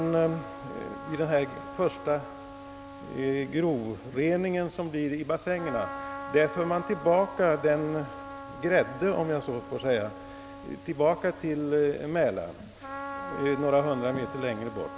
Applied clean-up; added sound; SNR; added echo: none; Trumpet; 13 dB; none.